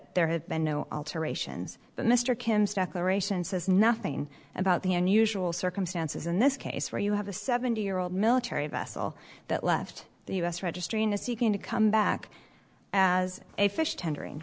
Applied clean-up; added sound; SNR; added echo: none; none; none; none.